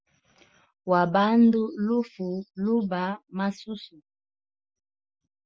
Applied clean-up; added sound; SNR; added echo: none; none; none; none.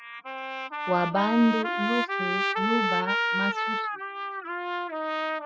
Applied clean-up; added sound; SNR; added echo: classical method spectral subtraction.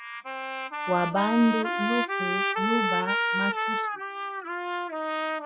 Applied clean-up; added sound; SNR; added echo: classical method Wiener filter.